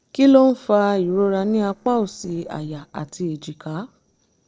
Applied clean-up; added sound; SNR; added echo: neural separator model SepFormer DNS4.